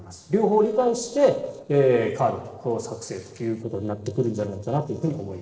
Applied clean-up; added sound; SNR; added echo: neural separator model SepFormer DNS4.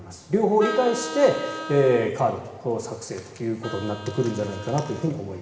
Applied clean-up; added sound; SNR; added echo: none; Vehicle horn, car horn, honking; 13 dB; reverberation time 2.0 s.